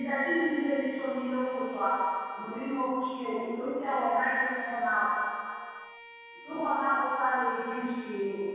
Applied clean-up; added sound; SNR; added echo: none; Bowed string instrument; 20 dB; reverberation time 2.0 s.